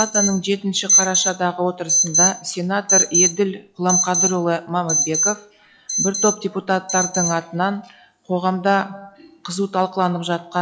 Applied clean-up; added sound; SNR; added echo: classical method log-MMSE.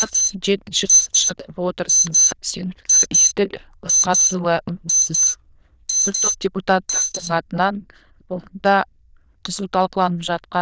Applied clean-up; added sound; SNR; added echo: neural diffusion model UNIVERSE++.